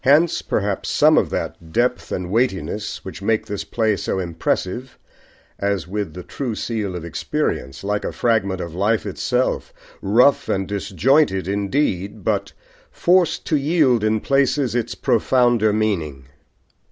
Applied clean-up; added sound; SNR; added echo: none; Chink, clink; 19 dB; none.